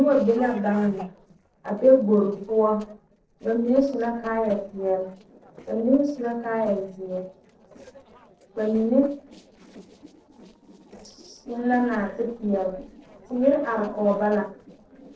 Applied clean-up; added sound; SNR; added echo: neural separator model SepFormer DNS4.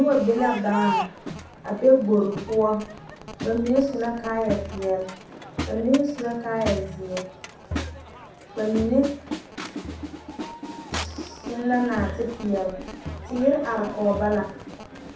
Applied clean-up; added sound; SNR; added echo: none; Crowd; 9 dB; reverberation time 0.7 s.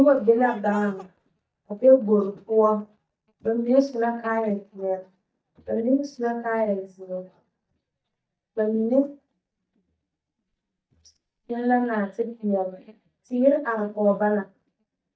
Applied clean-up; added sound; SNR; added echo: neural mask model DeepFilterNet 3.